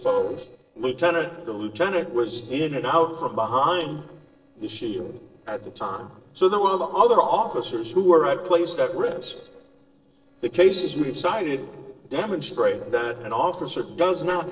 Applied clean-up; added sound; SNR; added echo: neural separator model SepFormer DNS4.